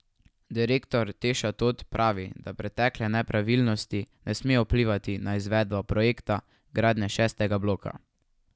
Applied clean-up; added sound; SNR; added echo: none; none; none; none.